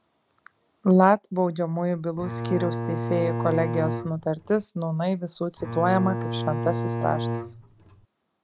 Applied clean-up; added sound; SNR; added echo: none; Bowed string instrument; 4 dB; none.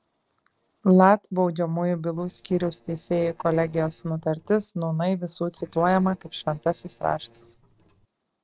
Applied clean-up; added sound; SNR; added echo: neural separator model SepFormer DNS4.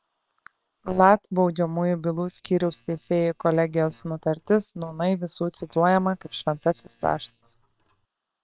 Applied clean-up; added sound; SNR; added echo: neural separator model SepFormer WHAM!.